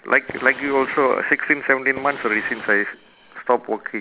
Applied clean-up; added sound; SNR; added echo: none; Fire; 18 dB; none.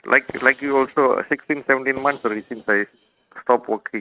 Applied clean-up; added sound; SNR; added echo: neural mask model RNNoise.